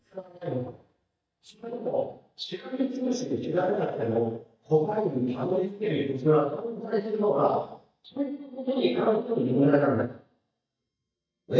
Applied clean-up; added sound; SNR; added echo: neural mask model DeepFilterNet 3.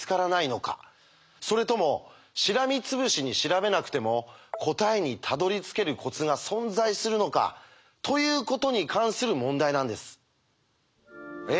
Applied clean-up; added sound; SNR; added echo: none; none; none; none.